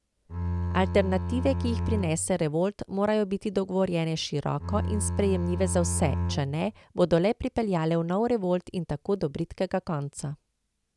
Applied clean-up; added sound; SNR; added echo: none; Bowed string instrument; 2 dB; none.